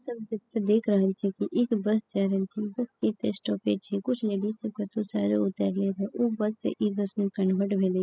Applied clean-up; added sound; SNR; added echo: classical method spectral subtraction.